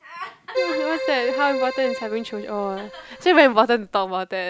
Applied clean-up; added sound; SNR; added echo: none; Keyboard (musical); 7 dB; none.